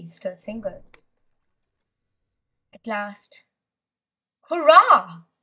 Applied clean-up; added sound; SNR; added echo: neural mask model DeepFilterNet 3.